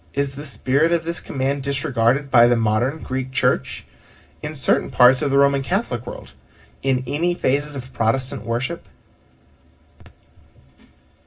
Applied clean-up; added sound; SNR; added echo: none; none; none; reverberation time 0.4 s.